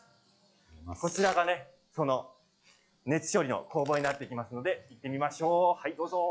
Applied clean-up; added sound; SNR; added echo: classical method log-MMSE.